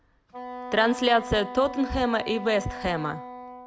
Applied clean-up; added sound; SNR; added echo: none; Wind instrument, woodwind instrument; 11 dB; none.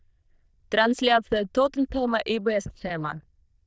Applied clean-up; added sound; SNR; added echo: neural diffusion model UNIVERSE++.